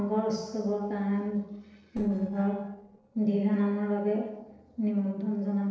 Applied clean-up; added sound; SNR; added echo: neural separator model SepFormer DNS4.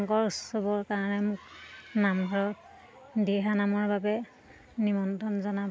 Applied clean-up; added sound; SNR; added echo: none; none; none; none.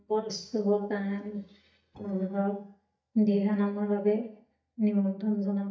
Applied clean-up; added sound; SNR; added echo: neural mask model DeepFilterNet 3.